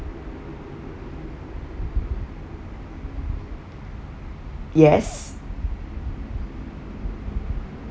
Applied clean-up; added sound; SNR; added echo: none; none; none; none.